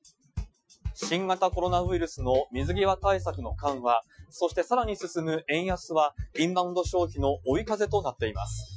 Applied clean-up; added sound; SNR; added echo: classical method Wiener filter.